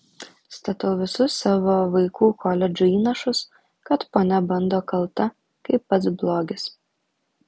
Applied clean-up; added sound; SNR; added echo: none; none; none; none.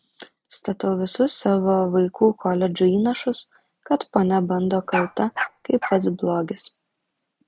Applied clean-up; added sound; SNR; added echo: neural mask model RNNoise.